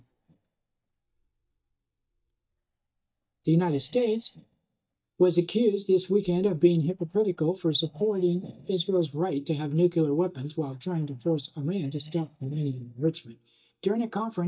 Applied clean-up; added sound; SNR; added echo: neural mask model DeepFilterNet 3.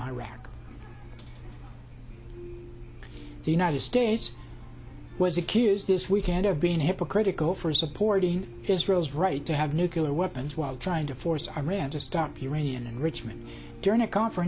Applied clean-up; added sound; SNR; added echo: none; none; none; none.